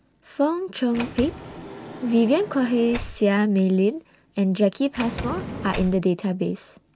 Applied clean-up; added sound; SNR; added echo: none; Sliding door; 14 dB; none.